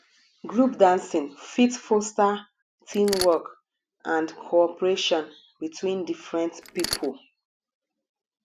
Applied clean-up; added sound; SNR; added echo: none; Mechanisms; 7 dB; none.